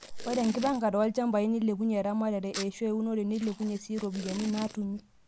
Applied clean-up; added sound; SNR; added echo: none; Packing tape, duct tape; 16 dB; none.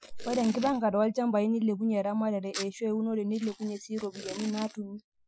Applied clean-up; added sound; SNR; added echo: classical method Wiener filter.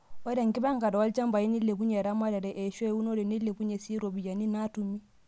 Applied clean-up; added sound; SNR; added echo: none; none; none; none.